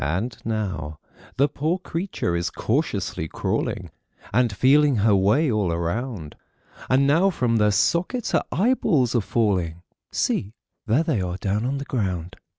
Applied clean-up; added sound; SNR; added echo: none; none; none; none.